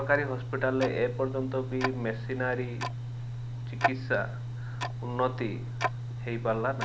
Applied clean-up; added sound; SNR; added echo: none; Tick-tock; 2 dB; none.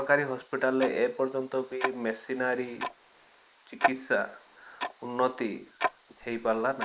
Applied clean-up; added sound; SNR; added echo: neural mask model Resemble Enhance denoiser.